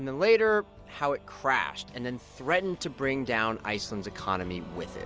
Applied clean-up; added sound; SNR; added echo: none; none; none; none.